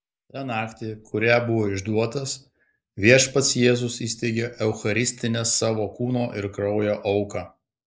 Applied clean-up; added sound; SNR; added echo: neural mask model Resemble Enhance denoiser.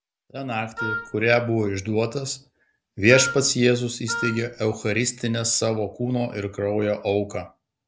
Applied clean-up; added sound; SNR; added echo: none; Wind instrument, woodwind instrument; 8 dB; none.